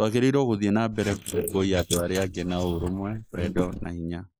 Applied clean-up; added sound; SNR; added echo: neural mask model Resemble Enhance denoiser.